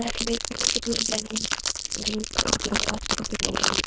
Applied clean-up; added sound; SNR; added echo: neural diffusion model UNIVERSE++.